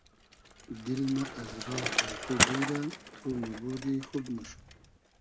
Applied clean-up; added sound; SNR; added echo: none; Bicycle; 0 dB; none.